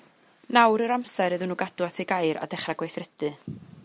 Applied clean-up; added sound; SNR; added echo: none; none; none; none.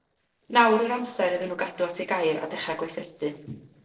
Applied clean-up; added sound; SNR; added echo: neural separator model SepFormer DNS4.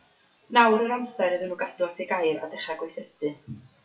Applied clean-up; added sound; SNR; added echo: classical method WPE with log-MMSE.